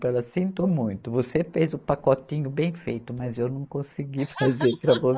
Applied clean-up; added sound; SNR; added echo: neural mask model Resemble Enhance denoiser.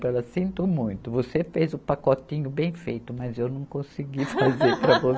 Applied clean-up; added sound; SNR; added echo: none; none; none; none.